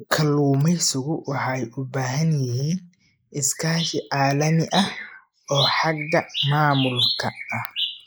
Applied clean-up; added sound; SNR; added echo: neural mask model Resemble Enhance denoiser.